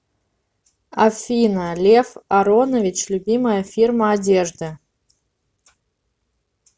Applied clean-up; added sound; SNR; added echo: none; none; none; none.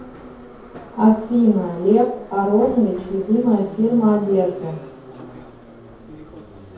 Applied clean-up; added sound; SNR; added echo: none; Subway, metro, underground; 17 dB; reverberation time 0.6 s.